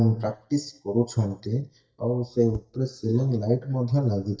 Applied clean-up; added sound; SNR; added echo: neural mask model DeepFilterNet 3.